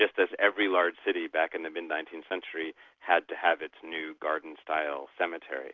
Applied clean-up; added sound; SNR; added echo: none; none; none; none.